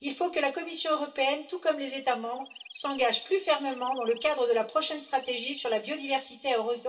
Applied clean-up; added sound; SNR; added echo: none; Chirp, tweet; 19 dB; reverberation time 0.2 s.